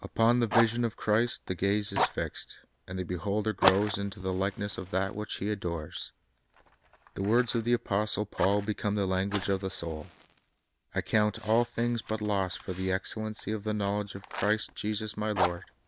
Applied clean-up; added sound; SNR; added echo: none; Fire; 8 dB; none.